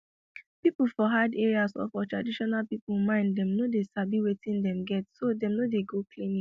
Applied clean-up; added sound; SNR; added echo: none; none; none; none.